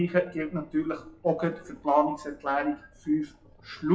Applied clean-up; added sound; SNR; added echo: classical method WPE with log-MMSE.